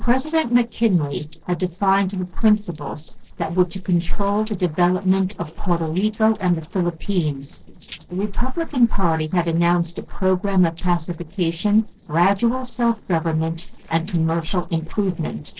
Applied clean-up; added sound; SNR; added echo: neural separator model SepFormer DNS4.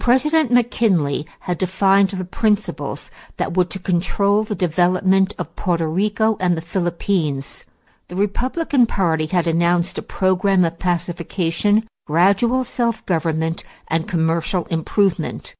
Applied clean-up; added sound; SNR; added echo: none; none; none; none.